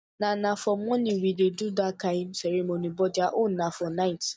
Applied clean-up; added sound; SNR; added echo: neural mask model DeepFilterNet 3.